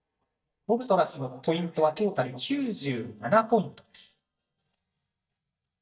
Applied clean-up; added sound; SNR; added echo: neural mask model DeepFilterNet 3.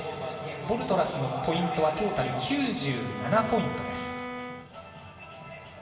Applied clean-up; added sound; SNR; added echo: none; Bowed string instrument; 9 dB; reverberation time 1.4 s.